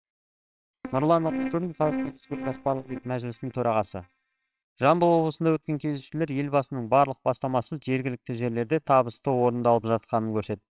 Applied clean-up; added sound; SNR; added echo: neural separator model SepFormer WHAMR!.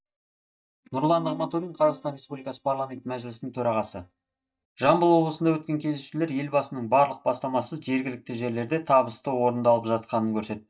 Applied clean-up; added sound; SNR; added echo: neural mask model DeepFilterNet 3.